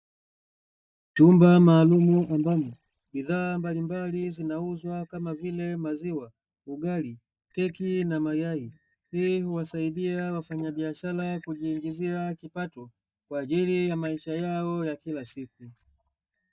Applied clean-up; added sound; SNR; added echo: neural mask model DeepFilterNet 3.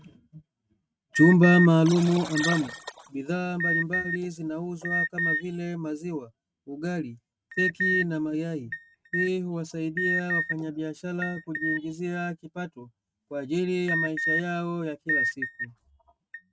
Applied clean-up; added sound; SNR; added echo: neural mask model RNNoise.